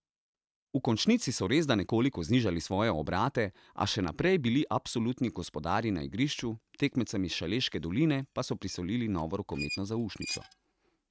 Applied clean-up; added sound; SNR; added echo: neural mask model RNNoise.